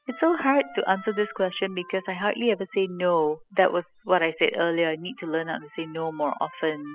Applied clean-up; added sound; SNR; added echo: classical method spectral subtraction.